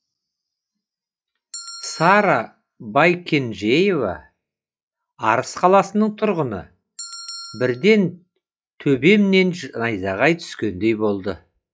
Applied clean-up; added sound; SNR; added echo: classical method log-MMSE.